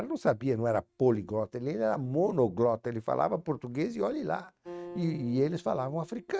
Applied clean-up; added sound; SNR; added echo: neural mask model RNNoise.